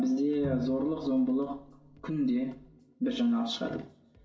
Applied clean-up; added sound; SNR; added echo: none; Bowed string instrument; 13 dB; reverberation time 0.7 s.